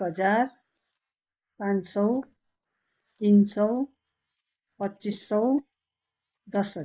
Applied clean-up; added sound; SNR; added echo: neural mask model Resemble Enhance denoiser.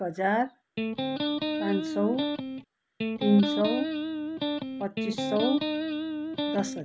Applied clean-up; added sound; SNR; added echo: none; Electric guitar; 0 dB; none.